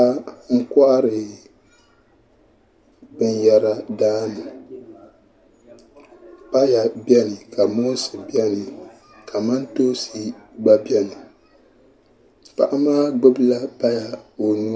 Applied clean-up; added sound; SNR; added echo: none; none; none; none.